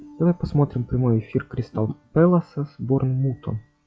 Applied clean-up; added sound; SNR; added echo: classical method log-MMSE.